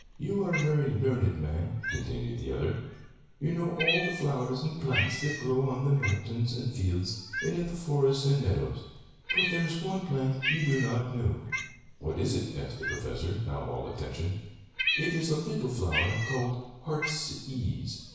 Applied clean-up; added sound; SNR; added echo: none; Cat; 7 dB; reverberation time 1.1 s.